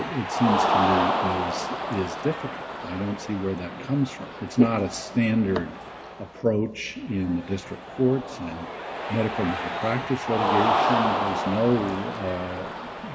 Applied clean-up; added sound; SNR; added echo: none; Cheering; 2 dB; none.